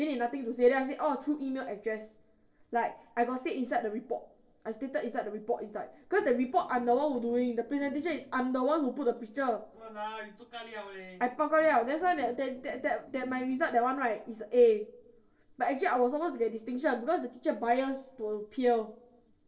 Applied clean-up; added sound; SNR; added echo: neural separator model SepFormer DNS4.